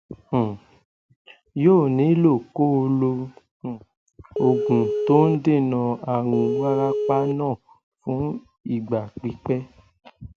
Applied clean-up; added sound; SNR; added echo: none; Telephone; 1 dB; none.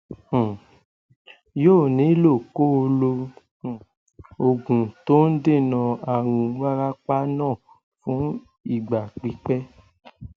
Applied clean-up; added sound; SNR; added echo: none; none; none; none.